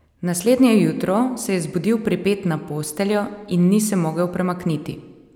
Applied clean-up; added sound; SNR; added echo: none; none; none; none.